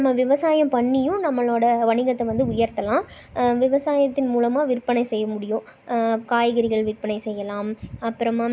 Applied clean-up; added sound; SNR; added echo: none; none; none; none.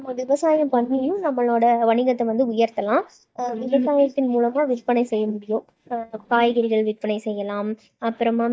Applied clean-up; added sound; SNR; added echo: neural mask model DeepFilterNet 3.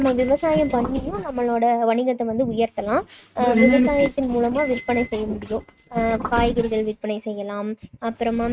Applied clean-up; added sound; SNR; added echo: neural mask model RNNoise.